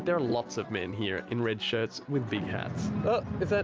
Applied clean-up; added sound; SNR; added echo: none; none; none; none.